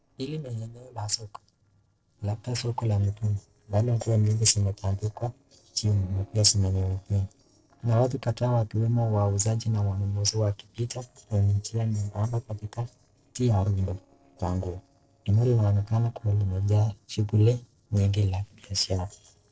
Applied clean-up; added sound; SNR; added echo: neural separator model SepFormer DNS4.